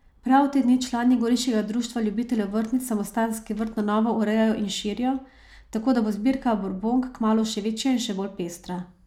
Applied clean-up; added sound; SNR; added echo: none; none; none; none.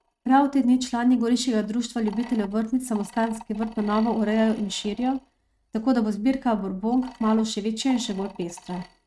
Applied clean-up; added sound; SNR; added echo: neural mask model RNNoise.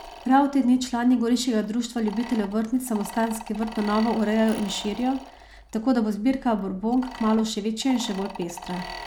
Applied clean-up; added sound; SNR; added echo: none; Mechanisms; 17 dB; none.